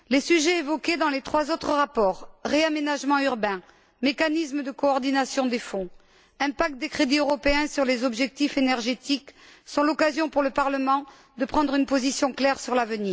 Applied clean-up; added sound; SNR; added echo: none; none; none; none.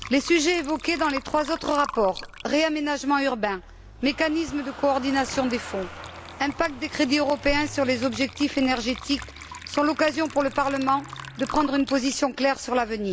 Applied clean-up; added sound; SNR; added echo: none; Engine starting / Motor vehicle (road) + Water / Liquid; 15 dB; none.